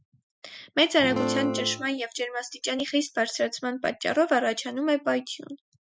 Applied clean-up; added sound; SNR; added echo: classical method Wiener filter.